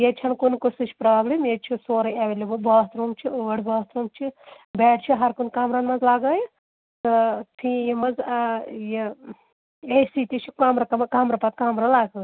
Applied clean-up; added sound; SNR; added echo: none; none; none; none.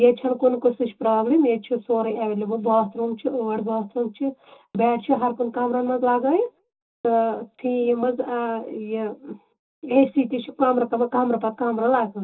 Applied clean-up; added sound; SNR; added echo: none; none; none; reverberation time 0.2 s.